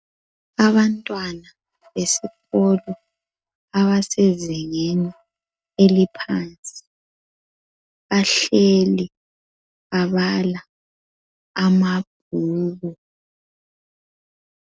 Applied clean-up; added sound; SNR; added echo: neural mask model RNNoise.